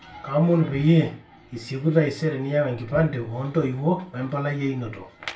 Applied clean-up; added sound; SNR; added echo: none; none; none; reverberation time 0.3 s.